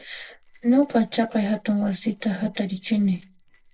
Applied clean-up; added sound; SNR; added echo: neural separator model SepFormer DNS4.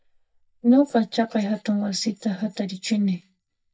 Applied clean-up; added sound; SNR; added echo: neural mask model DeepFilterNet 3.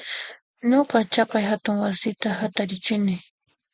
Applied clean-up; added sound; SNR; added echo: none; none; none; none.